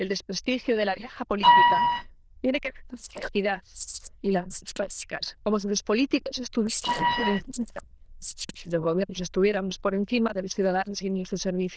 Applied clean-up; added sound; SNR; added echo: neural diffusion model UNIVERSE++.